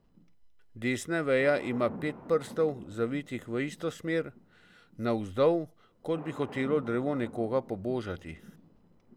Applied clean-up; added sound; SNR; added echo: none; Thunder; 17 dB; none.